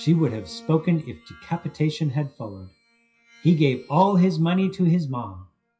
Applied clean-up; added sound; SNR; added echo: classical method WPE with log-MMSE.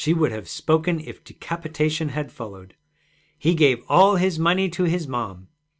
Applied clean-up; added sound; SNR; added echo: none; none; none; none.